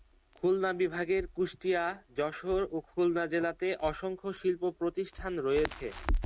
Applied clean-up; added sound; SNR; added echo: none; Crackle; 9 dB; none.